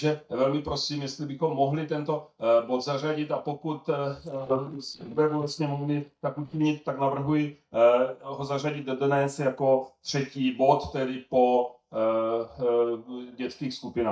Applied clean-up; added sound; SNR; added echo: neural mask model DeepFilterNet 3.